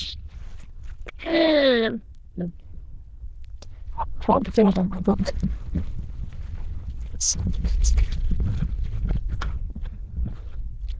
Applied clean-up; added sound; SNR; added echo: neural diffusion model UNIVERSE++.